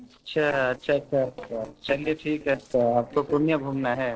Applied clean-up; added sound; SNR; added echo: neural separator model SepFormer DNS4.